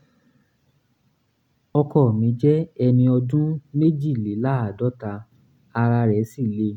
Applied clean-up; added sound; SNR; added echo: none; none; none; none.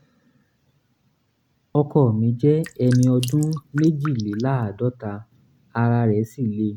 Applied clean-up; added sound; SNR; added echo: none; Drip; 17 dB; none.